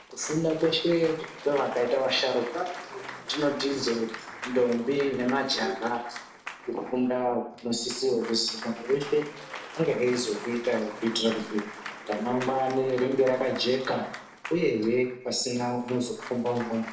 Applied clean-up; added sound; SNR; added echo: none; Applause / Cheering; 14 dB; reverberation time 0.7 s.